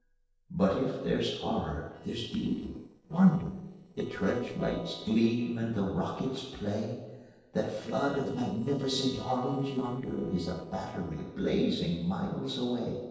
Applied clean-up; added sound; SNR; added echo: neural separator model SepFormer DNS4.